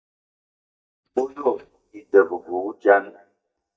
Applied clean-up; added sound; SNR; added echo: neural mask model DeepFilterNet 3.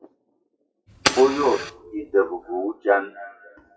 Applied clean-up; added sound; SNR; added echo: classical method WPE with log-MMSE.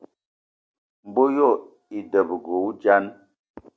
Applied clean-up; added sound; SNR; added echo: none; none; none; none.